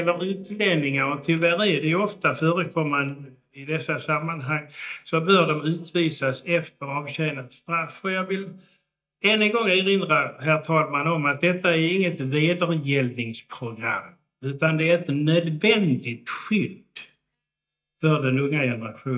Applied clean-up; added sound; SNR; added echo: neural mask model DeepFilterNet 3.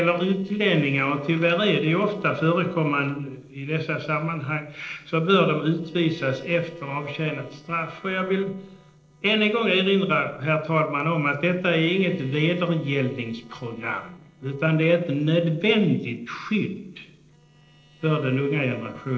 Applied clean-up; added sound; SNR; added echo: neural separator model SepFormer DNS4.